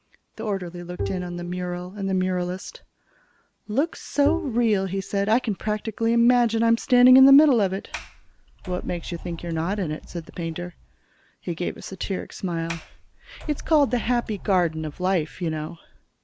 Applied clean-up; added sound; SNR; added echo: none; Sliding door + Bowed string instrument; 13 dB; none.